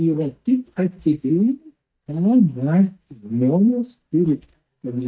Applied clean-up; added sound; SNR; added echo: neural mask model DeepFilterNet 3.